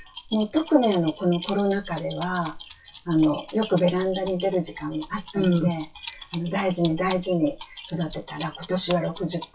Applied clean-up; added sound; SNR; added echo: classical method WPE with log-MMSE.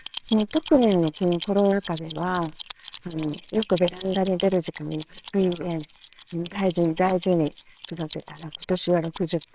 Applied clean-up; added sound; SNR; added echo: neural separator model SepFormer WHAMR!.